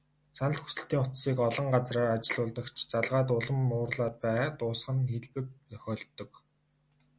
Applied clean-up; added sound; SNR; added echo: none; none; none; none.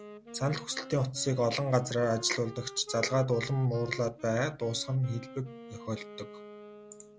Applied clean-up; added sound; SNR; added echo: none; Wind instrument, woodwind instrument; 15 dB; none.